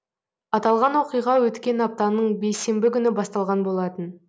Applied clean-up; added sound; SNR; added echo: none; none; none; none.